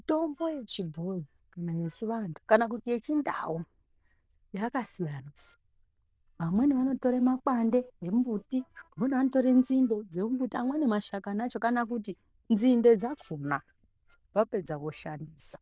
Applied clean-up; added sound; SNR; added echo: neural diffusion model UNIVERSE++.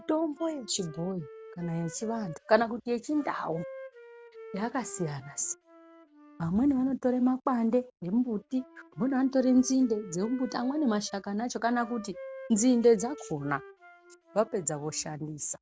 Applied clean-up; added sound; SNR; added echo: none; Wind instrument, woodwind instrument; 19 dB; none.